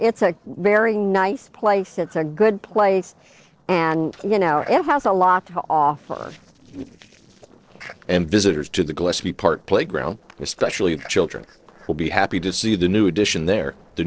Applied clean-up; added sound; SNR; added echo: neural separator model SepFormer DNS4.